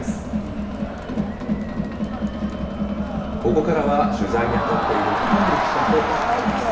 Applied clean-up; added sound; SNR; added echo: none; Crowd; -4 dB; reverberation time 1.1 s.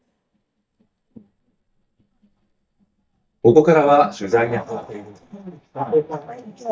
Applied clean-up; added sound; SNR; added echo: neural mask model DeepFilterNet 3.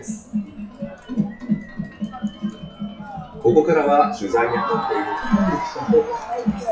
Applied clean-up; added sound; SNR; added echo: classical method WPE with log-MMSE.